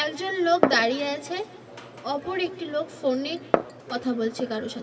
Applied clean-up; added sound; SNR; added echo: none; Glass; 5 dB; reverberation time 1.9 s.